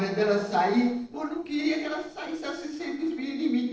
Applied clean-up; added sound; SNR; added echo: neural separator model SepFormer DNS4.